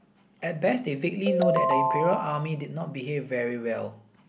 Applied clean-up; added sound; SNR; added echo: none; Ringtone; -2 dB; none.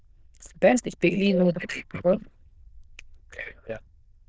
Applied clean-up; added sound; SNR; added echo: neural diffusion model UNIVERSE++.